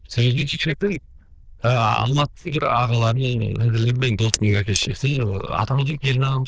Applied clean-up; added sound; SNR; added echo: neural diffusion model UNIVERSE++.